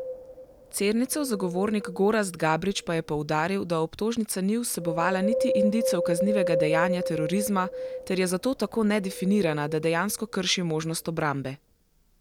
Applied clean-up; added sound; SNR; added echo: none; Wind; 6 dB; none.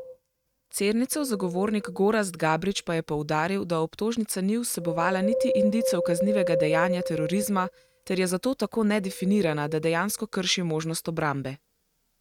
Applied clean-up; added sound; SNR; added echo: neural mask model RNNoise.